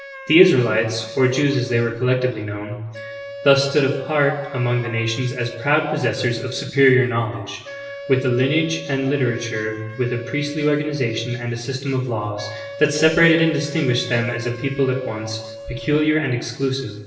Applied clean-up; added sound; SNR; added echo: none; Wind instrument, woodwind instrument; 15 dB; reverberation time 1.0 s.